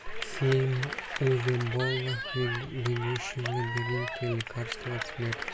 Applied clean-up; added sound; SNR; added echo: none; Cheering / Clapping; 6 dB; none.